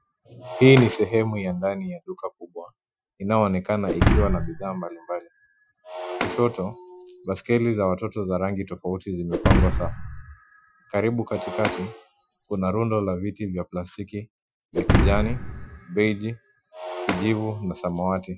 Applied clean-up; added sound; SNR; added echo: classical method Wiener filter.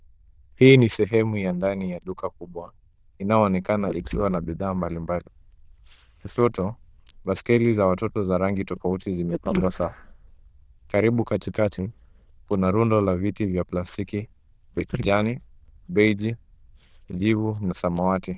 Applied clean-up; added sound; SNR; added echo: neural diffusion model UNIVERSE++.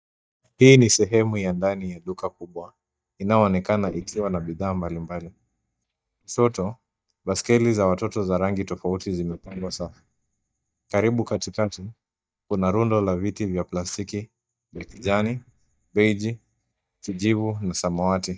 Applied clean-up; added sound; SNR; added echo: neural mask model DeepFilterNet 3.